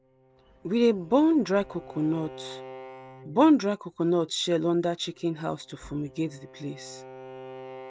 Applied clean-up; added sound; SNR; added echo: none; Bowed string instrument; 19 dB; none.